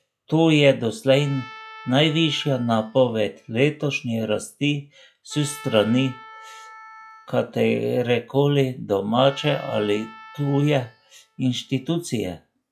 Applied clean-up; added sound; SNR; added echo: classical method log-MMSE.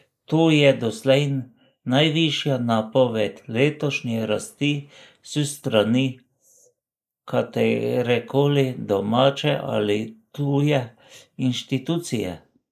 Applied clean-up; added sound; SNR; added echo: neural mask model Resemble Enhance denoiser.